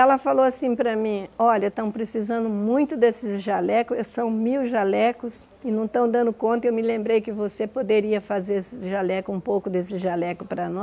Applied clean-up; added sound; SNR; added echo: none; none; none; none.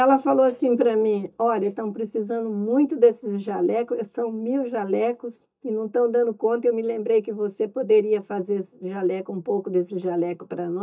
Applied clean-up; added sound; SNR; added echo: neural mask model DeepFilterNet 3.